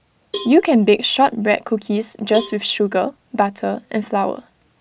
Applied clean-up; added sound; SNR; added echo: none; Cowbell; 18 dB; none.